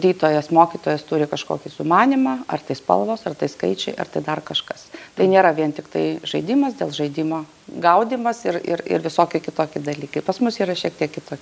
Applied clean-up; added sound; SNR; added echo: none; none; none; none.